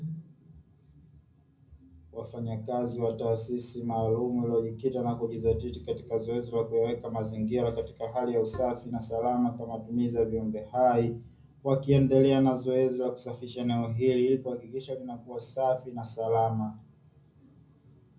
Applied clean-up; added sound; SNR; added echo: none; Bowed string instrument; 17 dB; reverberation time 0.4 s.